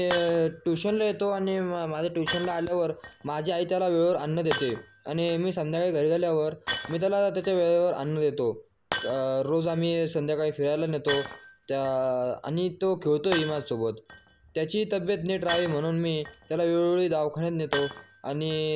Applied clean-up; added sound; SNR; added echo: none; Shatter; 12 dB; none.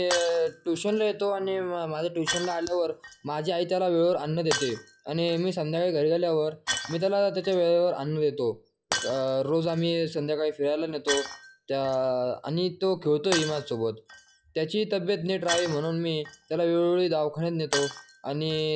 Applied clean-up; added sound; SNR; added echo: classical method log-MMSE.